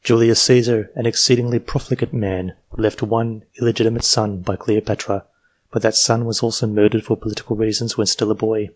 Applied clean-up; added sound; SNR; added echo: none; none; none; none.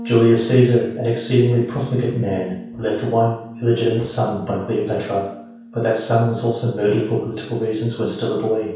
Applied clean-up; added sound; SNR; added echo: none; Bass guitar; 17 dB; reverberation time 0.7 s.